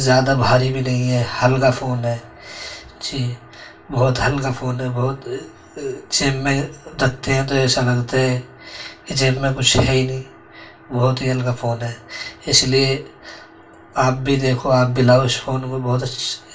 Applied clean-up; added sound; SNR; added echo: none; none; none; reverberation time 0.2 s.